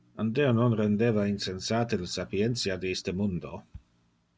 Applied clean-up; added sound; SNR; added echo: none; none; none; none.